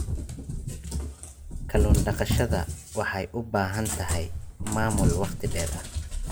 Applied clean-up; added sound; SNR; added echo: none; Cat; -2 dB; none.